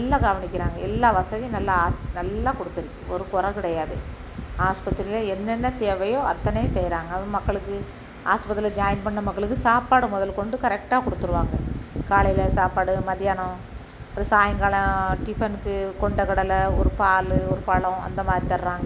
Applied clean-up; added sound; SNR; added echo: none; none; none; none.